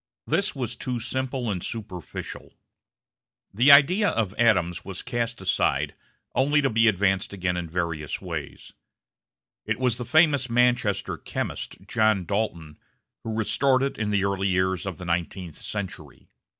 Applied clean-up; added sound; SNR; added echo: none; none; none; none.